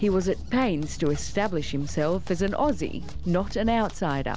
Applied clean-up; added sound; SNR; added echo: none; Zipper (clothing); 8 dB; none.